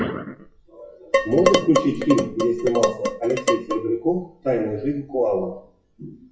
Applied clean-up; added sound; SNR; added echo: classical method WPE with log-MMSE.